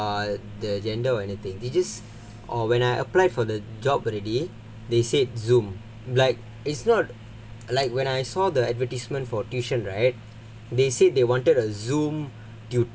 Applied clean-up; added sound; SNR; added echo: none; none; none; none.